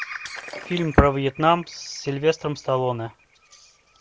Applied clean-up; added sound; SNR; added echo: none; Bird vocalization, bird call, bird song + Shatter; 17 dB; none.